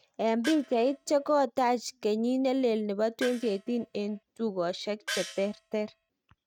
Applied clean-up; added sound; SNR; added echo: neural mask model RNNoise.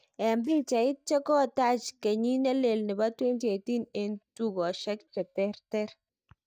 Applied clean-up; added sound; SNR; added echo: neural mask model DeepFilterNet 3.